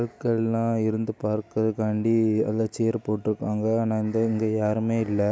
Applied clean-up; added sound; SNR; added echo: none; none; none; none.